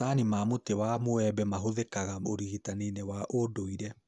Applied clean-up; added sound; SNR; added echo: none; none; none; none.